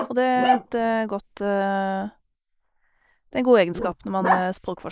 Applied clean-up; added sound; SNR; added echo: neural mask model Resemble Enhance denoiser.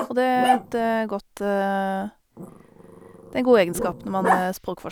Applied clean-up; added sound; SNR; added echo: none; Growling; 6 dB; none.